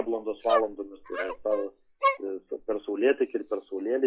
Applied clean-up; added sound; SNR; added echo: classical method log-MMSE.